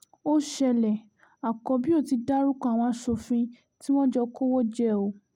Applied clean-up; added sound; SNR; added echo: none; none; none; none.